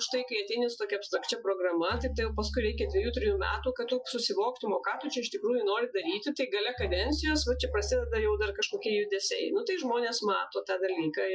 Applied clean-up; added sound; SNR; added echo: classical method Wiener filter.